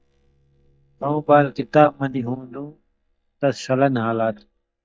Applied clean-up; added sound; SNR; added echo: neural mask model DeepFilterNet 3.